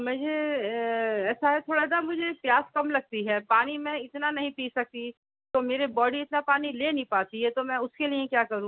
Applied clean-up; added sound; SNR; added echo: none; none; none; none.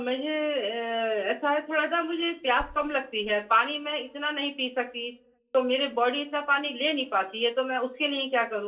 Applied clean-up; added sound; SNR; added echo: none; Burping, eructation; 18 dB; reverberation time 0.2 s.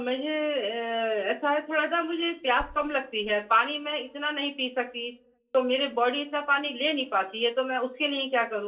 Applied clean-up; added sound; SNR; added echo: neural separator model SepFormer DNS4.